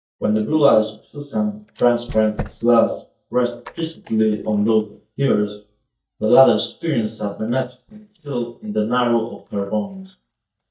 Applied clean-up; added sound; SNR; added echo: neural mask model DeepFilterNet 3.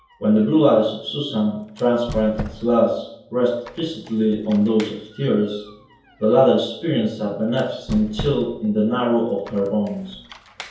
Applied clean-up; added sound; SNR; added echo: none; Squeak; 18 dB; reverberation time 0.7 s.